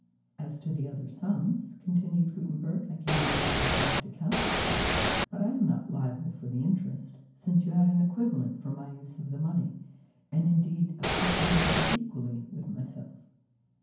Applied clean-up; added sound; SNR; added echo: none; Ocean / Boat, Water vehicle; -4 dB; reverberation time 0.9 s.